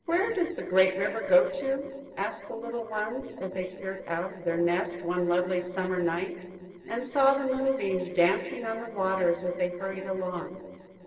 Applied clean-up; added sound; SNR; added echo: neural separator model SepFormer DNS4.